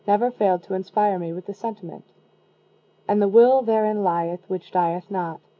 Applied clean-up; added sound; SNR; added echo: none; none; none; none.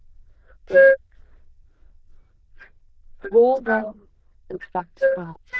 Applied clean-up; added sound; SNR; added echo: neural diffusion model UNIVERSE++.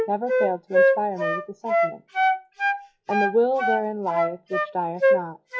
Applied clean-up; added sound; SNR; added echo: classical method log-MMSE.